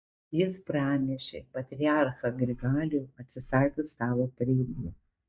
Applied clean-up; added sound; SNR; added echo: neural mask model DeepFilterNet 3.